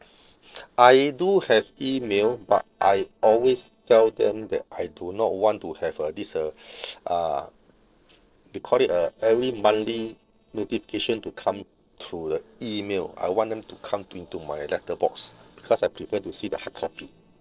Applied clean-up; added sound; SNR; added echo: neural separator model SepFormer DNS4.